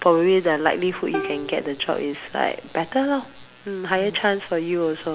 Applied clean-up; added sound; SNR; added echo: none; Plucked string instrument; 13 dB; none.